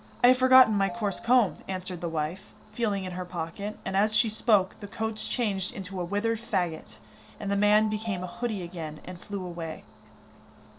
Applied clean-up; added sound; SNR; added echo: none; Telephone; 17 dB; none.